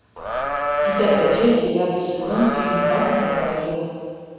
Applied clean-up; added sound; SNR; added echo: none; Livestock, farm animals, working animals; 1 dB; reverberation time 1.9 s.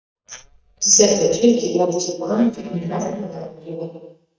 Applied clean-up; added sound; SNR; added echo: neural mask model DeepFilterNet 3.